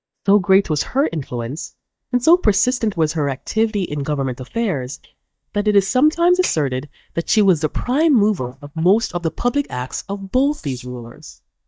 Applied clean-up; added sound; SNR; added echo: neural mask model DeepFilterNet 3.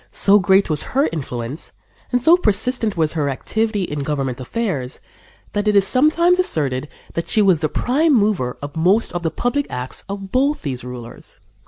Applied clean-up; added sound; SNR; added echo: none; none; none; none.